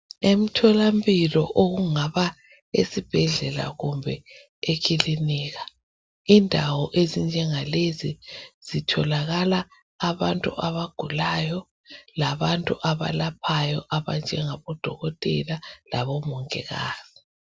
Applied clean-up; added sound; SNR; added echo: none; none; none; none.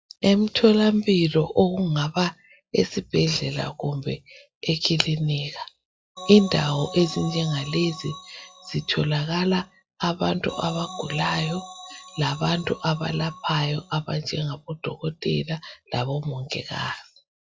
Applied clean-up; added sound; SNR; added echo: classical method log-MMSE.